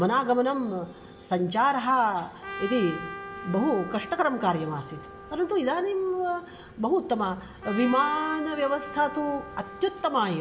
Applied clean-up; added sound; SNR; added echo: none; Trumpet; 14 dB; reverberation time 2.3 s.